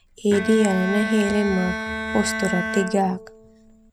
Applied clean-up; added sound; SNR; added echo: none; Bowed string instrument; 7 dB; none.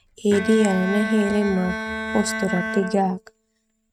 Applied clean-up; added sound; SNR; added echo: neural mask model RNNoise.